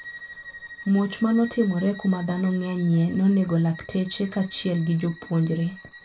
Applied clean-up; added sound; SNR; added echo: none; Bowed string instrument; 19 dB; reverberation time 0.2 s.